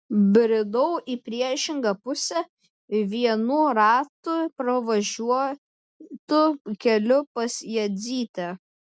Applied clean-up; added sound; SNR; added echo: none; none; none; none.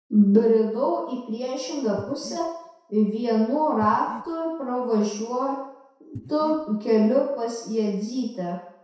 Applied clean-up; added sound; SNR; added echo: none; Breathing; 16 dB; reverberation time 0.7 s.